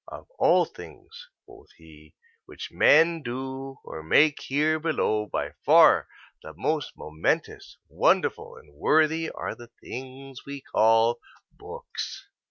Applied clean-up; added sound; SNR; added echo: none; none; none; none.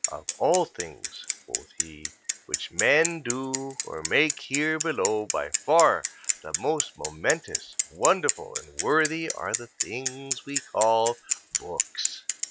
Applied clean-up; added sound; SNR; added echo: none; Bicycle; 5 dB; none.